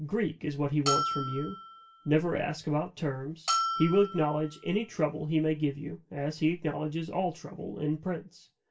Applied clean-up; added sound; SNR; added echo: none; Bell; 4 dB; reverberation time 0.2 s.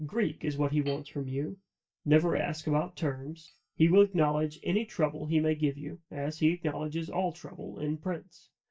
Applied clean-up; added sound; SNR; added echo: neural mask model DeepFilterNet 3.